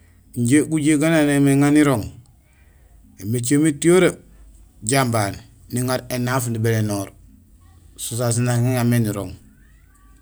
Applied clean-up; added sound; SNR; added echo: none; none; none; none.